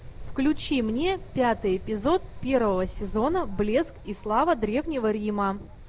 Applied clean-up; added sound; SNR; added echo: none; Wind; 11 dB; none.